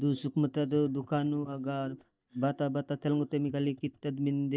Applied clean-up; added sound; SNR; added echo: neural mask model DeepFilterNet 3.